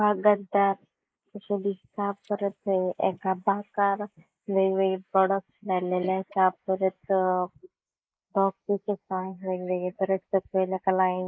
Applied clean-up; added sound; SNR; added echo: neural mask model Resemble Enhance denoiser.